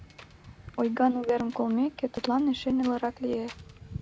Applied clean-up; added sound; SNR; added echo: none; Wind; 19 dB; none.